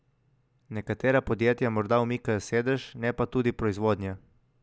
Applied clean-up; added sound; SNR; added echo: none; none; none; none.